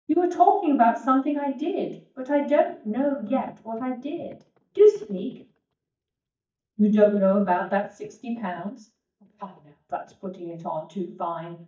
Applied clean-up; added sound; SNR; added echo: neural mask model DeepFilterNet 3.